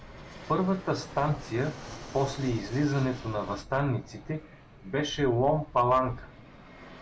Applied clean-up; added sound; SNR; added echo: none; Fixed-wing aircraft, airplane; 15 dB; none.